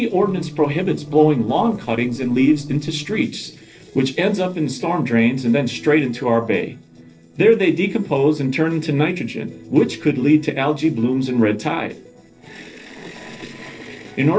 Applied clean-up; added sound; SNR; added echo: neural separator model SepFormer DNS4.